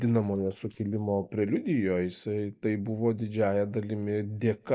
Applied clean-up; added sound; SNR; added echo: neural mask model DeepFilterNet 3.